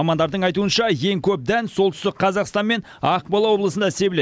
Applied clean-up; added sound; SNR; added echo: none; none; none; none.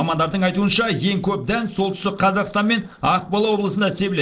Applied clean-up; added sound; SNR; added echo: neural separator model SepFormer DNS4.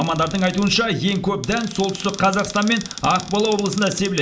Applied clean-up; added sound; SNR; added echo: none; Cupboard open or close; 14 dB; reverberation time 0.4 s.